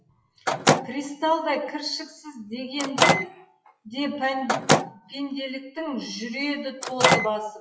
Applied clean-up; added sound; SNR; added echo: classical method WPE with log-MMSE.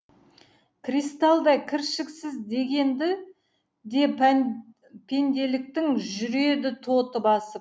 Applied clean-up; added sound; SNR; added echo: none; none; none; none.